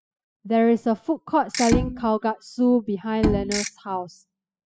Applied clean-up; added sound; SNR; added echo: classical method spectral subtraction.